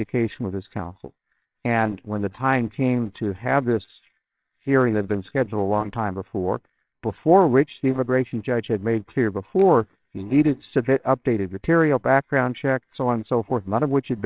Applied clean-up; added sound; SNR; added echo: neural separator model SepFormer WHAMR!.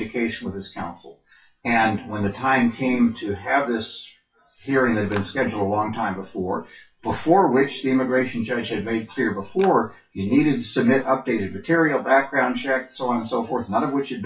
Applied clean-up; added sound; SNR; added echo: classical method WPE with log-MMSE.